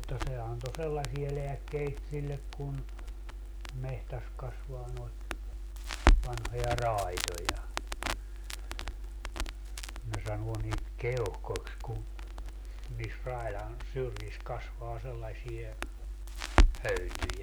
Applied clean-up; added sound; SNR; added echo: none; Crackle; -2 dB; none.